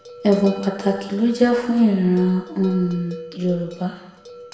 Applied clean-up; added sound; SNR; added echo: none; Bell; 17 dB; reverberation time 0.8 s.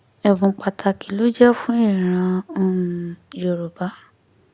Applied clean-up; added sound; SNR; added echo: none; none; none; none.